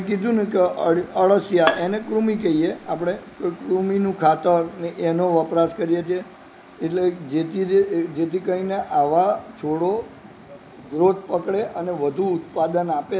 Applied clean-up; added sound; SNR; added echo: none; Bowed string instrument; 10 dB; none.